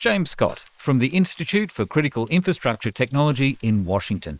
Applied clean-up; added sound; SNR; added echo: neural mask model Resemble Enhance denoiser.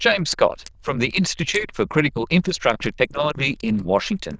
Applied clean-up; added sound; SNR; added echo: neural diffusion model UNIVERSE++.